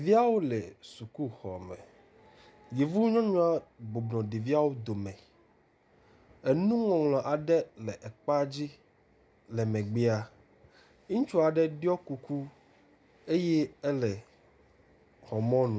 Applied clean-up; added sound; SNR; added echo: none; none; none; none.